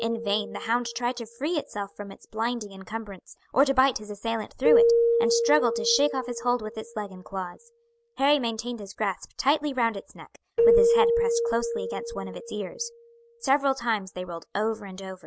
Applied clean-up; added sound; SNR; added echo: none; Keyboard (musical); 0 dB; none.